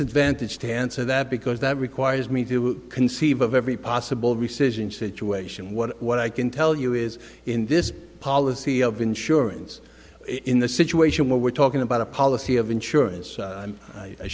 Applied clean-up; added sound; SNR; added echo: none; none; none; none.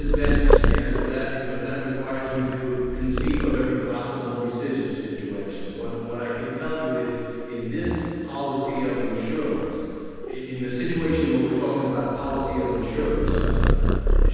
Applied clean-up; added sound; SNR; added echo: none; Purr; -1 dB; reverberation time 2.1 s.